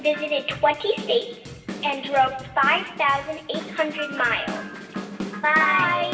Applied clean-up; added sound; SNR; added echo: none; Drum / Drum kit; 12 dB; reverberation time 1.0 s.